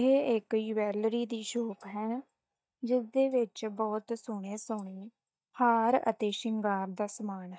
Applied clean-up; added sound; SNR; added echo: neural mask model DeepFilterNet 3.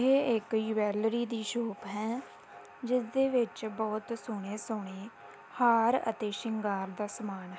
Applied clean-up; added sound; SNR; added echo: none; none; none; none.